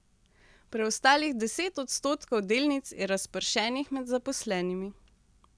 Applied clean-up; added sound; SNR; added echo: none; none; none; none.